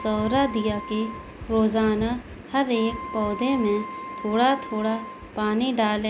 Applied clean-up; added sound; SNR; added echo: none; Wind instrument, woodwind instrument; 14 dB; none.